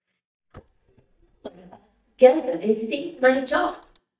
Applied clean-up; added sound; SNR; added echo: neural mask model DeepFilterNet 3.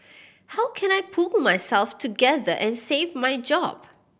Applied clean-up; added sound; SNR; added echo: none; none; none; none.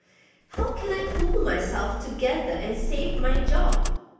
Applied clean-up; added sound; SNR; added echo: none; Motor vehicle (road); -5 dB; reverberation time 1.1 s.